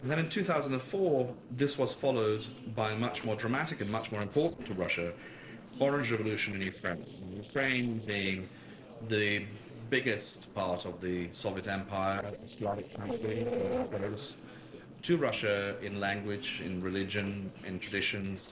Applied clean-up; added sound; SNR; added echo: neural separator model SepFormer DNS4.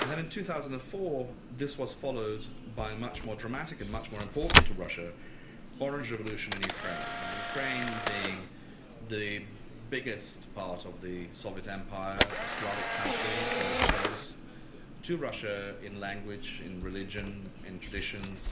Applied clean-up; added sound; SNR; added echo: none; Camera; -3 dB; reverberation time 1.7 s.